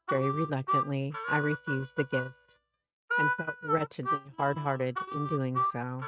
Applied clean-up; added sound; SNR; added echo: neural mask model RNNoise.